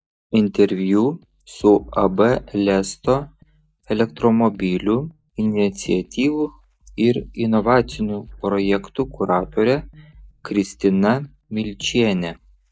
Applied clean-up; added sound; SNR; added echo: neural mask model DeepFilterNet 3.